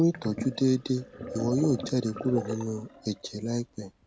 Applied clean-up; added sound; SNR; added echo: none; Sink (filling or washing); 11 dB; none.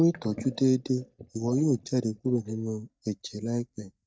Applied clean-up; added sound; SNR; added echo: neural mask model DeepFilterNet 3.